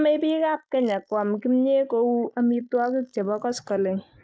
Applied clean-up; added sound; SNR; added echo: neural mask model Resemble Enhance denoiser.